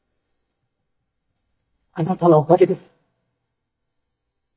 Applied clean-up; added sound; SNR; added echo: neural mask model DeepFilterNet 3.